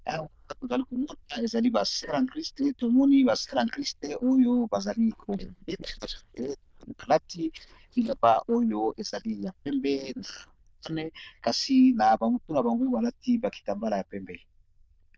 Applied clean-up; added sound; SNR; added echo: neural diffusion model UNIVERSE++.